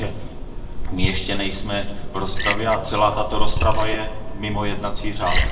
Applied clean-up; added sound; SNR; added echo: none; Liquid; -3 dB; reverberation time 0.6 s.